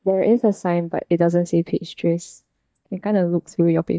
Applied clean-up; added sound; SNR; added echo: neural mask model DeepFilterNet 3.